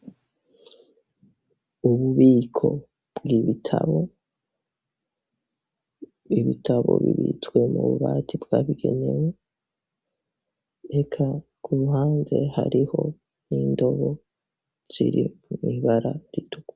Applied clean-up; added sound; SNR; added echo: none; none; none; none.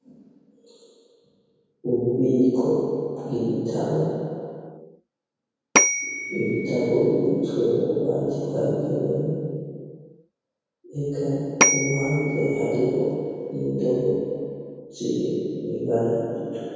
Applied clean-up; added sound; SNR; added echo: none; Bell / Telephone; 1 dB; reverberation time 2.2 s.